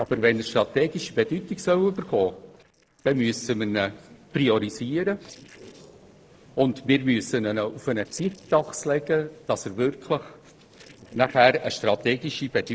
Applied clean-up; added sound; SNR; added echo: neural separator model SepFormer DNS4.